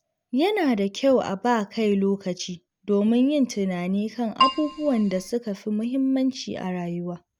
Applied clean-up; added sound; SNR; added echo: none; Keyboard (musical); 2 dB; none.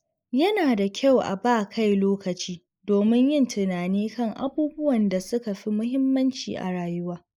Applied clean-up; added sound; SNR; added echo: neural mask model Resemble Enhance denoiser.